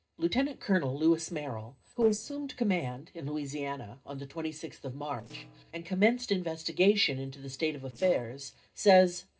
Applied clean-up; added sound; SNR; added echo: neural separator model SepFormer DNS4.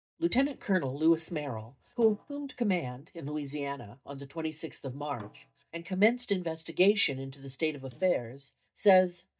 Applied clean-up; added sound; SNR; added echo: neural mask model DeepFilterNet 3.